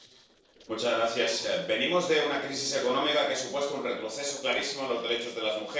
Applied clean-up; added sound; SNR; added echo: neural separator model SepFormer DNS4.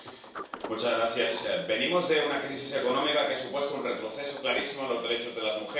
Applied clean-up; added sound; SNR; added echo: none; Sliding door; 16 dB; reverberation time 0.7 s.